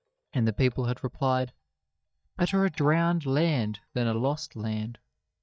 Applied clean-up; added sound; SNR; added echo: neural mask model DeepFilterNet 3.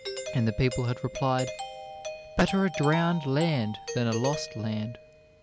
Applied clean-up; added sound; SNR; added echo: none; Doorbell; 10 dB; none.